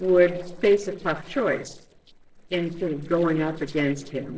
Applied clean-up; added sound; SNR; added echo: neural separator model SepFormer DNS4.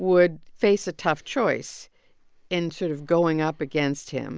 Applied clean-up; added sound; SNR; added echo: none; none; none; none.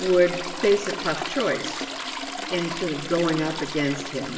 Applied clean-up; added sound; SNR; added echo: none; Trickle, dribble / Toilet flush; 7 dB; reverberation time 1.1 s.